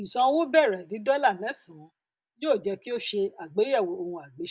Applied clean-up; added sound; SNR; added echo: none; none; none; none.